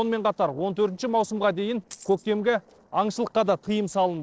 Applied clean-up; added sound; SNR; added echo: neural separator model SepFormer DNS4.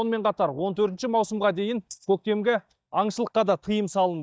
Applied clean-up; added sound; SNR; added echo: neural mask model DeepFilterNet 3.